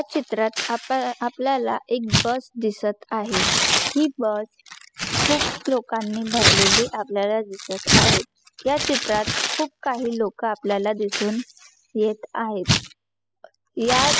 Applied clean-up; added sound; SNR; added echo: classical method spectral subtraction.